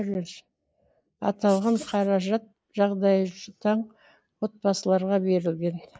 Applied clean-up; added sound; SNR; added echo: neural mask model Resemble Enhance denoiser.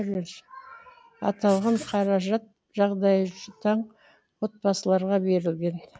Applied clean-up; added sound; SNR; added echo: none; Writing; 19 dB; none.